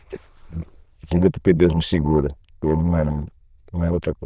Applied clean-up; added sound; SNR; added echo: neural diffusion model UNIVERSE++.